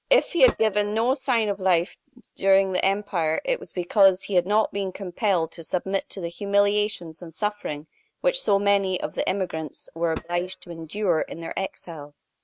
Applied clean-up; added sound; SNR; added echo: neural mask model RNNoise.